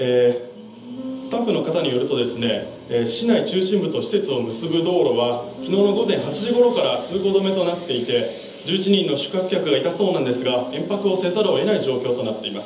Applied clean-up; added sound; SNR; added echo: none; Bass guitar; 18 dB; reverberation time 0.7 s.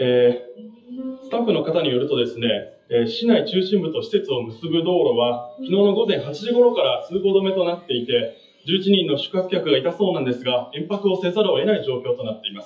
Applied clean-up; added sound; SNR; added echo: classical method WPE with log-MMSE.